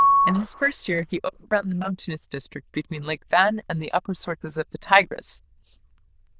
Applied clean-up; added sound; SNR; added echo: neural diffusion model UNIVERSE++.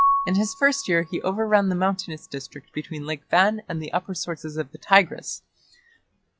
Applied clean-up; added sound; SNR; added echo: classical method log-MMSE.